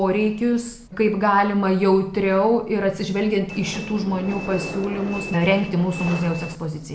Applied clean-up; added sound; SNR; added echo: none; Train; 11 dB; none.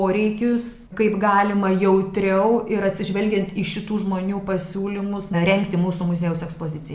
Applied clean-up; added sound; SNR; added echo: none; none; none; none.